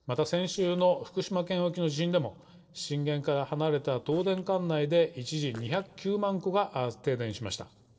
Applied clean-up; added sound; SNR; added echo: neural separator model SepFormer DNS4.